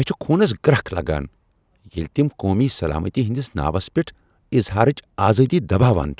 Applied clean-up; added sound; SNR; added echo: none; none; none; none.